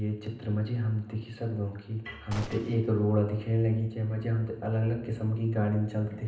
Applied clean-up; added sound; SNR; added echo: none; Gunshot, gunfire; 15 dB; reverberation time 0.8 s.